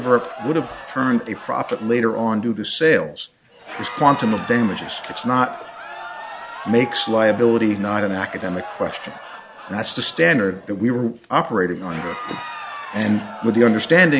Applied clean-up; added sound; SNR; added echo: none; Crowd; 14 dB; none.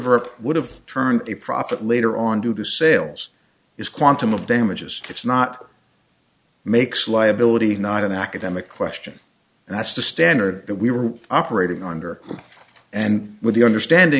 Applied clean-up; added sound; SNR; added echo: none; none; none; none.